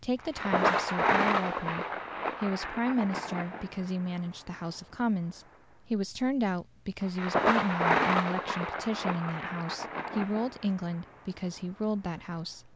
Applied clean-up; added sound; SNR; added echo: none; Thunder; 0 dB; none.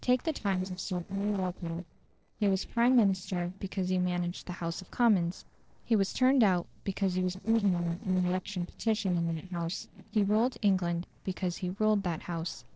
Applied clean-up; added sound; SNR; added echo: neural separator model SepFormer DNS4.